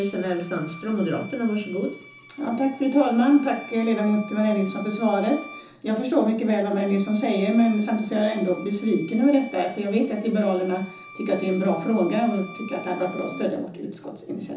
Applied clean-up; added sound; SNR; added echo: none; Bowed string instrument; 19 dB; reverberation time 0.7 s.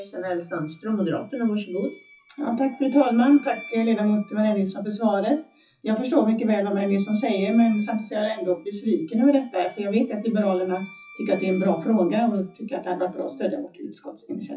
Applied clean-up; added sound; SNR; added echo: classical method WPE with log-MMSE.